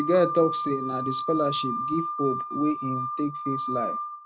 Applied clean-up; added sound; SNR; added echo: neural mask model RNNoise.